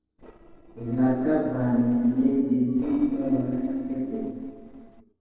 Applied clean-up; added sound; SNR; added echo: neural separator model SepFormer DNS4.